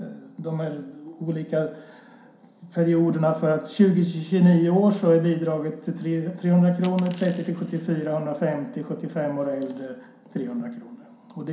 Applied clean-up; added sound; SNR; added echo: none; Coin (dropping); 18 dB; reverberation time 0.5 s.